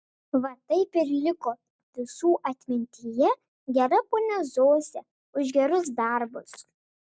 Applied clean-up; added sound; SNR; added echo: none; none; none; none.